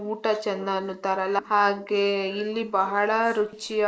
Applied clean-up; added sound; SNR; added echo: neural mask model Resemble Enhance denoiser.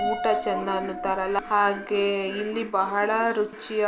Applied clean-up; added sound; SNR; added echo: none; Piano; 9 dB; none.